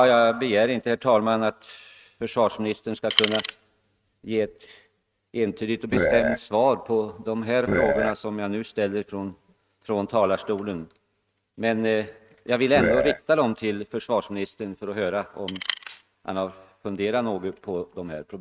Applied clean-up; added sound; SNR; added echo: neural mask model RNNoise.